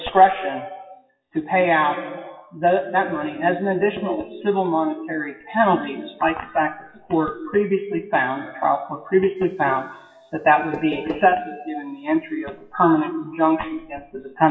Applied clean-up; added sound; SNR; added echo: classical method WPE with log-MMSE.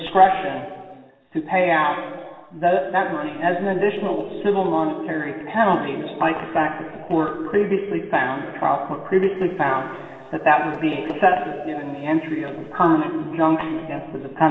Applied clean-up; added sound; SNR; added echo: neural separator model SepFormer DNS4.